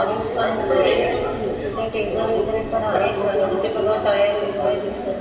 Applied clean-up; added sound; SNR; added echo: none; Keyboard (musical); 17 dB; reverberation time 2.5 s.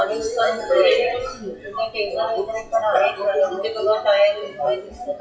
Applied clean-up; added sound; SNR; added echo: classical method WPE with log-MMSE.